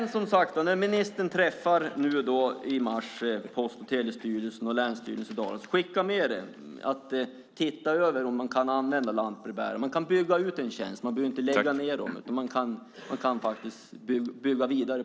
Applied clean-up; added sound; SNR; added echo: none; none; none; none.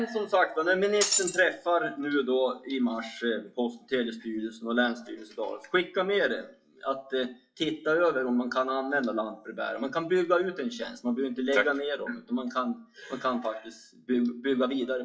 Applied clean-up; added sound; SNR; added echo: classical method WPE with log-MMSE.